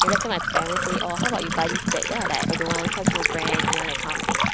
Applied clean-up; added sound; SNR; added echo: none; Liquid; -1 dB; none.